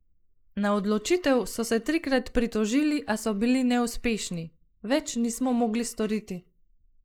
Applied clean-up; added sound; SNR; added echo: neural mask model Resemble Enhance denoiser.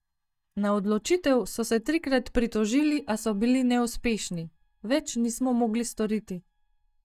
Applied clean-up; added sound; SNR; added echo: neural mask model DeepFilterNet 3.